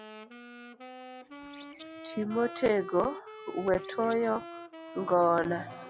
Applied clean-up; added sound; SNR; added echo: none; Bird + Wind instrument, woodwind instrument; 13 dB; none.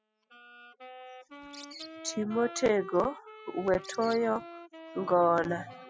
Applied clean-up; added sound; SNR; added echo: classical method spectral subtraction.